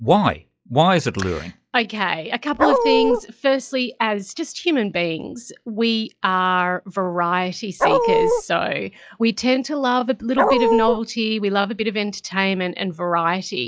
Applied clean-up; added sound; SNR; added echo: classical method log-MMSE.